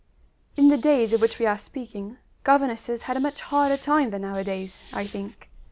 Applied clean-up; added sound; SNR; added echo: none; Hiss; 14 dB; none.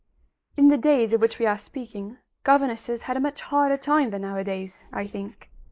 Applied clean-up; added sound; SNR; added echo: neural mask model Resemble Enhance denoiser.